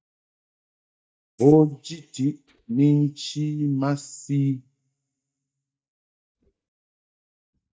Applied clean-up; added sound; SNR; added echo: neural mask model DeepFilterNet 3.